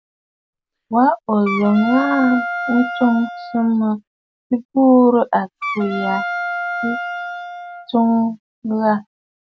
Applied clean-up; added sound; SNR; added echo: none; Wind instrument, woodwind instrument; 8 dB; none.